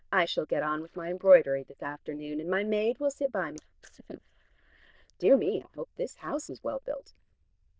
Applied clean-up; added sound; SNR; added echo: neural diffusion model UNIVERSE++.